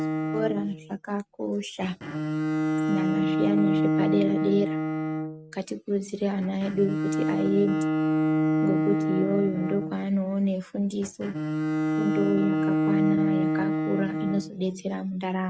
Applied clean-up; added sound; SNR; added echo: neural mask model RNNoise.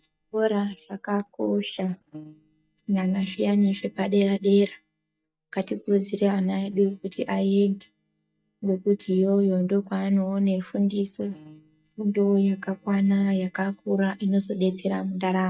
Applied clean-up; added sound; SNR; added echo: neural mask model DeepFilterNet 3.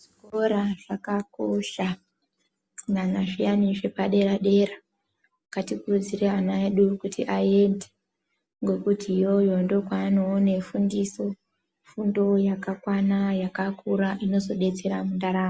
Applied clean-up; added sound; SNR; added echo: none; none; none; none.